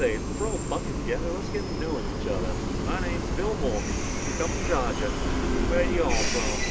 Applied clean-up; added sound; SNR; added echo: none; Train; -4 dB; none.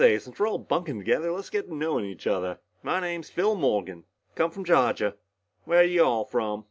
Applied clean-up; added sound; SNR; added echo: none; none; none; none.